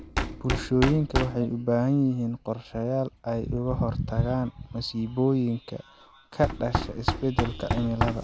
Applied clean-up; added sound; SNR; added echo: none; Knock; 6 dB; none.